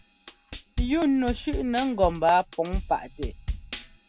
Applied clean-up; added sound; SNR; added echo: none; Drum kit; 7 dB; none.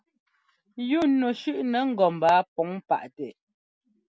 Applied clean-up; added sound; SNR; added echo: none; none; none; none.